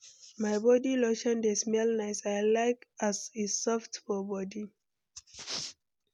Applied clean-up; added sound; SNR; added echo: none; none; none; none.